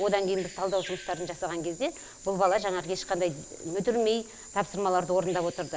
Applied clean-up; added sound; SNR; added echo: none; Bird vocalization, bird call, bird song; 16 dB; none.